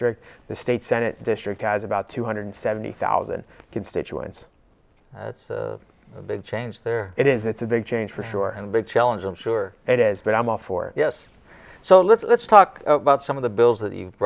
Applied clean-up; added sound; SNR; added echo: none; none; none; none.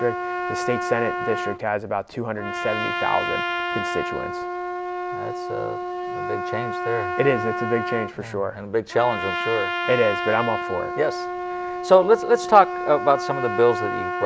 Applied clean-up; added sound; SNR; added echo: none; Trumpet; 4 dB; none.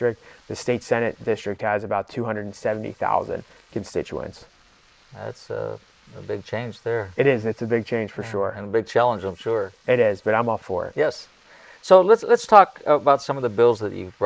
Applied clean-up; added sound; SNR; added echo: neural mask model Resemble Enhance denoiser.